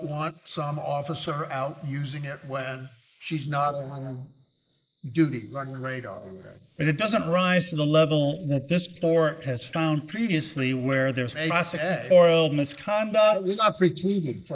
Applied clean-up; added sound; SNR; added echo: neural mask model Resemble Enhance denoiser.